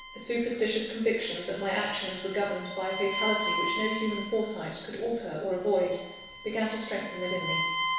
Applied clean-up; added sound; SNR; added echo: none; Bowed string instrument; 3 dB; reverberation time 1.1 s.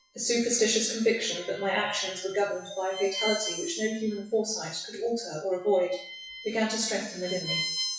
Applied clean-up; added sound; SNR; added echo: classical method WPE with log-MMSE.